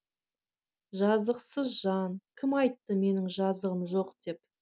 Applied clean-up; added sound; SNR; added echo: none; none; none; none.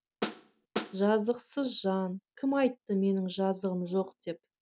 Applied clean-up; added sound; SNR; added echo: none; Snare drum; 6 dB; none.